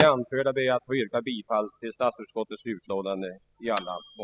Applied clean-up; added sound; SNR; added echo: classical method spectral subtraction.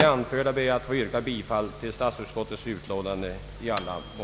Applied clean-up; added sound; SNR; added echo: none; Microwave oven / Bell; 11 dB; none.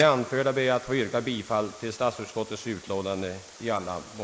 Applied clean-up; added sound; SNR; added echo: neural mask model Resemble Enhance denoiser.